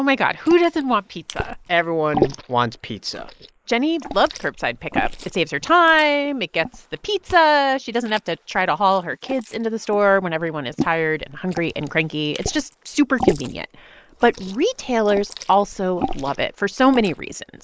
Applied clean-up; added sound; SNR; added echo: neural mask model Resemble Enhance denoiser.